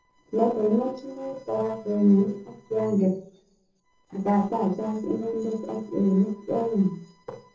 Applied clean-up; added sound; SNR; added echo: neural separator model SepFormer DNS4.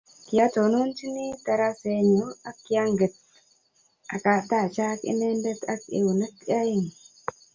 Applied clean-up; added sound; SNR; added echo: none; none; none; none.